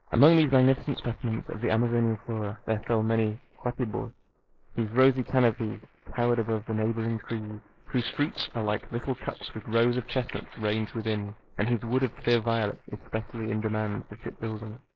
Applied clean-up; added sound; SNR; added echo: neural mask model Resemble Enhance denoiser.